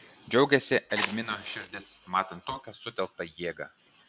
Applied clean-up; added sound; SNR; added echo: none; Fire; 7 dB; none.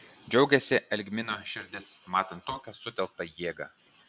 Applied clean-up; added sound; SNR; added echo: none; none; none; none.